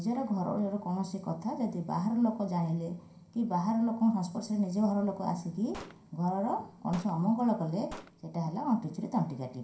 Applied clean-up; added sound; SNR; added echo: none; Gunshot, gunfire; 20 dB; reverberation time 0.5 s.